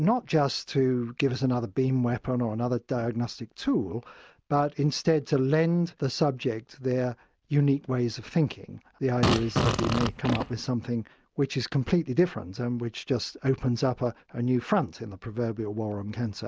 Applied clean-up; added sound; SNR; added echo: none; Fart; 0 dB; none.